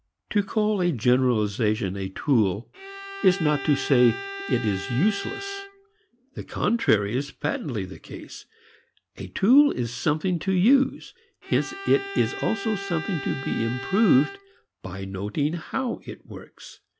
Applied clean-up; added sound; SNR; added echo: none; Bowed string instrument; 11 dB; none.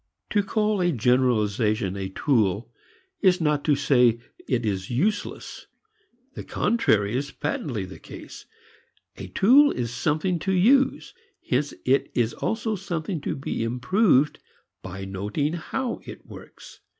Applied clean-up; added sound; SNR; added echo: none; none; none; none.